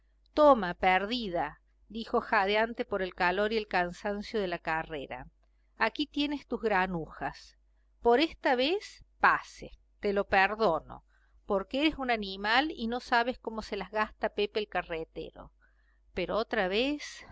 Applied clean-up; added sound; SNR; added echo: none; none; none; none.